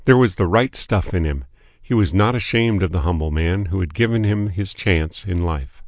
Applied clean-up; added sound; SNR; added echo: none; none; none; none.